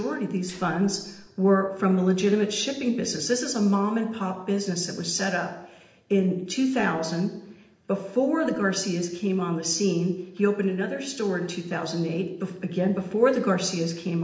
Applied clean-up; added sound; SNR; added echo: neural separator model SepFormer DNS4.